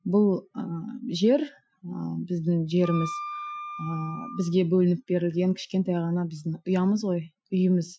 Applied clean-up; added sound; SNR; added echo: classical method Wiener filter.